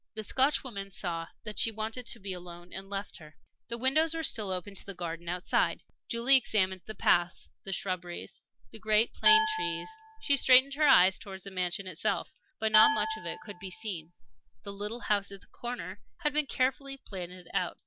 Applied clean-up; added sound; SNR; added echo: none; Glass; -2 dB; none.